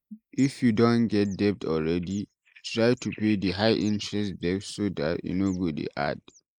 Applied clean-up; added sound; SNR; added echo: neural mask model Resemble Enhance denoiser.